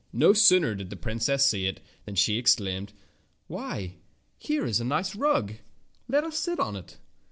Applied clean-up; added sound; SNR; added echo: none; none; none; none.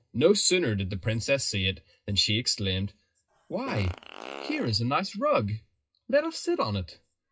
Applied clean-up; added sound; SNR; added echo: classical method WPE with log-MMSE.